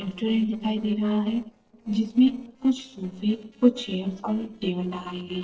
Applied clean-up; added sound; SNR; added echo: neural separator model SepFormer DNS4.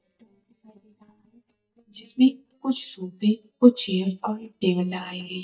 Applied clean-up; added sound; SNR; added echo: neural mask model DeepFilterNet 3.